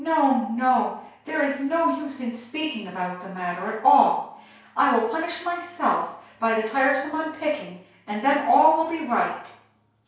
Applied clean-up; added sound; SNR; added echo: none; none; none; reverberation time 0.5 s.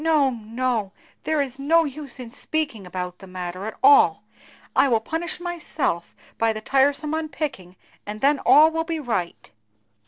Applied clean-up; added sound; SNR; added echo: none; none; none; none.